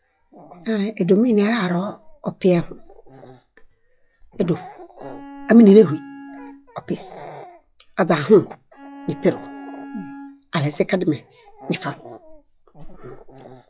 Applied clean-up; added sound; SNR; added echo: classical method log-MMSE.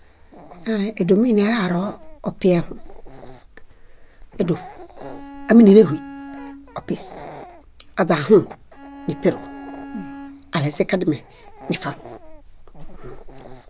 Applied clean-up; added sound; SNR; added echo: none; Dog + Bowed string instrument; 16 dB; none.